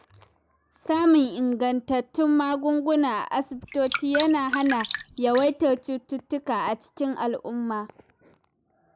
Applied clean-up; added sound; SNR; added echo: none; Drip; 6 dB; none.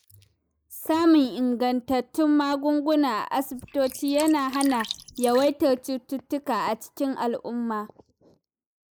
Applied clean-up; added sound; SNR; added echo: neural mask model Resemble Enhance denoiser.